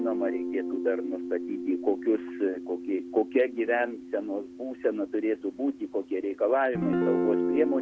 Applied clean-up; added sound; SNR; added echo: none; Guitar; 4 dB; none.